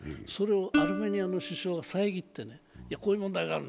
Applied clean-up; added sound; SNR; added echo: none; Plucked string instrument; 4 dB; none.